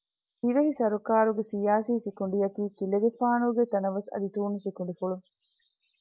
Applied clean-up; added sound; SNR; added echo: none; none; none; none.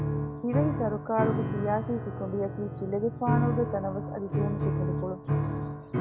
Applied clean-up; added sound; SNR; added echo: none; Piano; -1 dB; none.